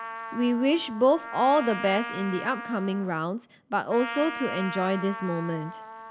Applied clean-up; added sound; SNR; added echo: none; Trumpet; 10 dB; none.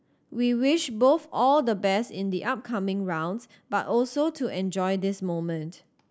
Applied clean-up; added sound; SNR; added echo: none; none; none; none.